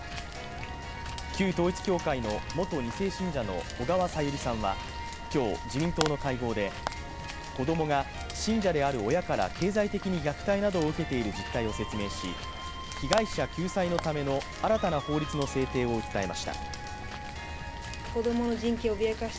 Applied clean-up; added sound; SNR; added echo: none; Rain; 9 dB; none.